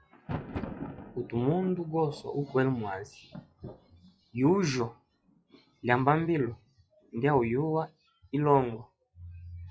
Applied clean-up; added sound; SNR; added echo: classical method log-MMSE.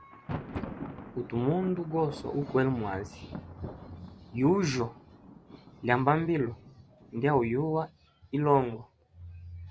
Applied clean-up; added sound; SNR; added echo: none; Thunder; 15 dB; none.